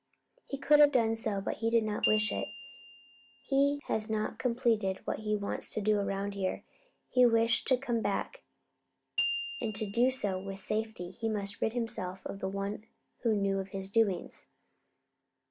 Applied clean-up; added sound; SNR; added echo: none; Glockenspiel; 11 dB; none.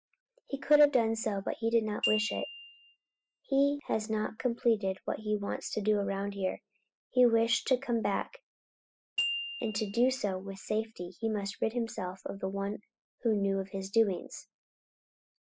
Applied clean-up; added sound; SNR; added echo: classical method spectral subtraction.